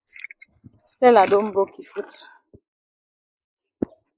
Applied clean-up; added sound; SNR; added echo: neural mask model Resemble Enhance denoiser.